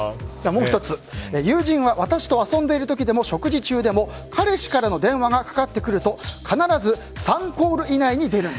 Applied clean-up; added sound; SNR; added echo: none; Rattle (instrument); 13 dB; none.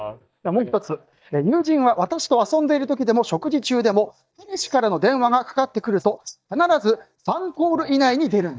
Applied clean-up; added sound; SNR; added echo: neural mask model DeepFilterNet 3.